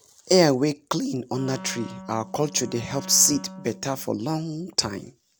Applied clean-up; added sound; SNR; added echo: none; Wind instrument, woodwind instrument; 16 dB; none.